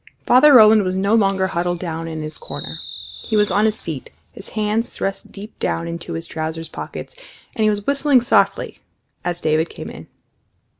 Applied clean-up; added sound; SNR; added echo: none; Fireworks; 18 dB; none.